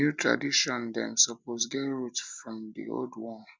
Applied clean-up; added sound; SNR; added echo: none; none; none; none.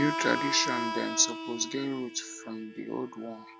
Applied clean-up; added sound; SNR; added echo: none; Harmonica; 5 dB; none.